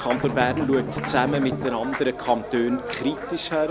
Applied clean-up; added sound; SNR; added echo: none; Strum + Applause; 7 dB; none.